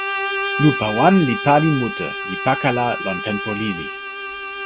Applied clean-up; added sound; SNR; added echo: none; Bowed string instrument; 6 dB; none.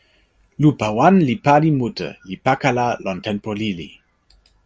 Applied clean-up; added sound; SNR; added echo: none; none; none; none.